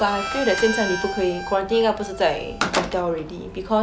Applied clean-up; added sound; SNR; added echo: none; Harmonica + Slam; 7 dB; none.